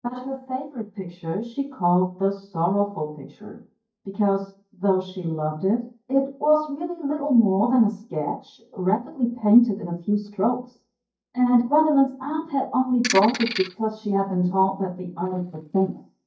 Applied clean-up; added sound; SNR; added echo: neural mask model DeepFilterNet 3.